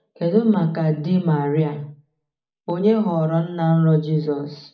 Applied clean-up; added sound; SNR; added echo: none; none; none; reverberation time 0.4 s.